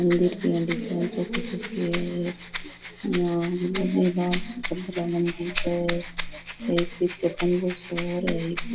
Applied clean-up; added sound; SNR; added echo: none; Rattle (instrument); 4 dB; reverberation time 2.0 s.